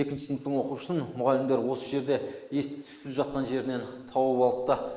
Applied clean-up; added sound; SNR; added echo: neural mask model Resemble Enhance denoiser.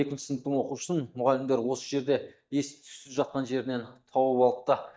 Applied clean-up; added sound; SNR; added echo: neural mask model DeepFilterNet 3.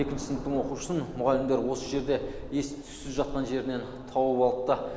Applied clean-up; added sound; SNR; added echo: none; Thunder; 13 dB; none.